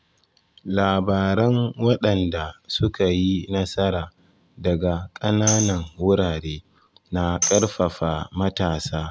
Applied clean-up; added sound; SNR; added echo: none; Tambourine; 8 dB; none.